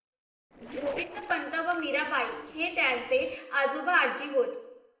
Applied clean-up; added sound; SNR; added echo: neural separator model SepFormer DNS4.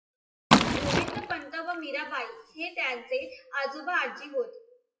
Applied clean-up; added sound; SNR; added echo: classical method WPE with log-MMSE.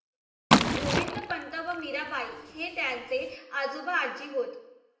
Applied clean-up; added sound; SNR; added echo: none; Liquid; -4 dB; reverberation time 0.8 s.